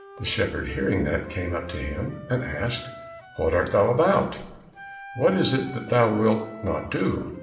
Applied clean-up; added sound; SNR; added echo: none; Wind instrument, woodwind instrument; 18 dB; reverberation time 0.9 s.